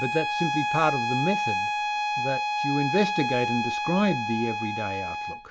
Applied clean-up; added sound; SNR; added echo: none; Bowed string instrument; 0 dB; none.